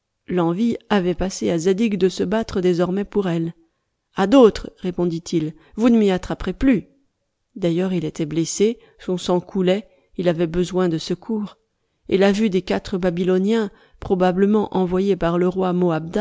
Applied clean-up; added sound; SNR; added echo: none; none; none; none.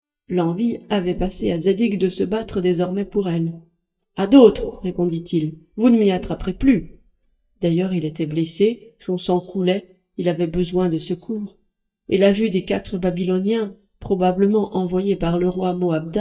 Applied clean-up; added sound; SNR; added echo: neural mask model DeepFilterNet 3.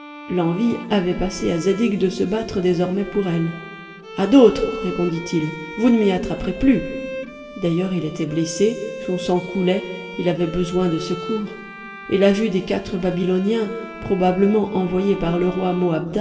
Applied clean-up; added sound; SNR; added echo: none; Bowed string instrument; 14 dB; reverberation time 2.0 s.